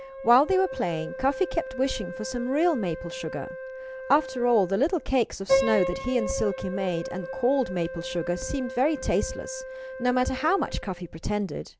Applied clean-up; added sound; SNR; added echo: none; Piano + Wind instrument, woodwind instrument; 7 dB; none.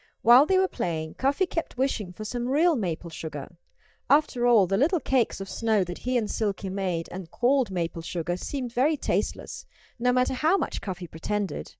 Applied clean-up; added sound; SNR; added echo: neural mask model DeepFilterNet 3.